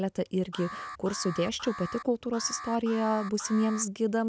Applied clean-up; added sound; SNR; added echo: none; Alarm; 12 dB; none.